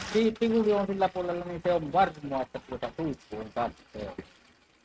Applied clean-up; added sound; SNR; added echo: neural mask model RNNoise.